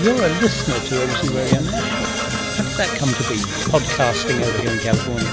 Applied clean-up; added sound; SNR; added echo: none; Brass instrument / Percussion; 1 dB; none.